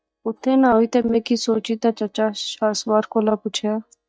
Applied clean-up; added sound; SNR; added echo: neural mask model DeepFilterNet 3.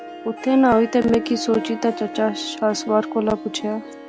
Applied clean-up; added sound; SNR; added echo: none; Harp; 12 dB; none.